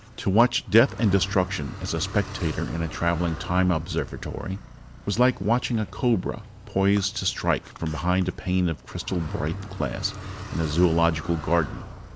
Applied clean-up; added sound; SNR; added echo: none; Car; 13 dB; none.